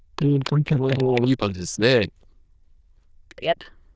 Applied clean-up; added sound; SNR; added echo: neural diffusion model UNIVERSE++.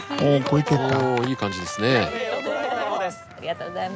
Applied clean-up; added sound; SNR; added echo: none; Trumpet; 13 dB; none.